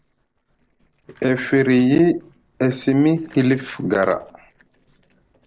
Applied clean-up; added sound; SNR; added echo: neural separator model SepFormer DNS4.